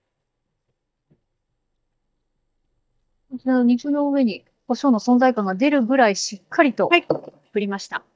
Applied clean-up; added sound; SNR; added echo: neural mask model DeepFilterNet 3.